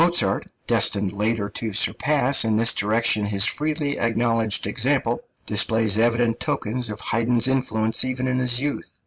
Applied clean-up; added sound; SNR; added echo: none; none; none; none.